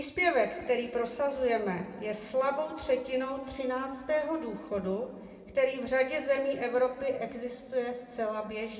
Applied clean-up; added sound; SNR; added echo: none; none; none; reverberation time 2.4 s.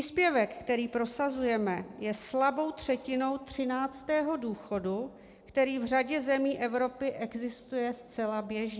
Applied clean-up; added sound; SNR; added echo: none; none; none; none.